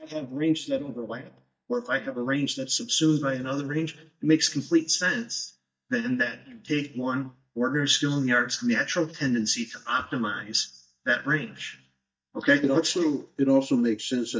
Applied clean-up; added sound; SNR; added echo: neural mask model DeepFilterNet 3.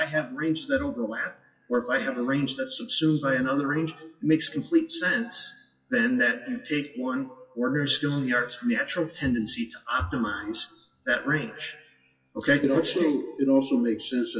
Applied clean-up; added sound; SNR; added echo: classical method WPE with log-MMSE.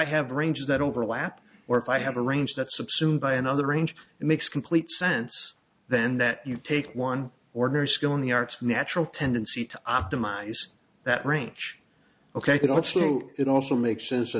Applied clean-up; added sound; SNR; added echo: none; none; none; none.